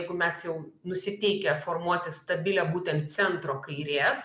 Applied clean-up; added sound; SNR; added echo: none; none; none; none.